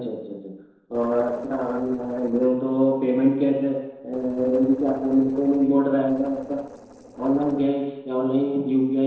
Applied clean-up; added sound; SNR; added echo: neural separator model SepFormer DNS4.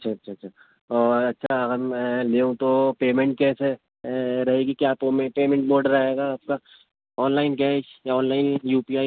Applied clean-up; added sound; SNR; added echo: none; none; none; none.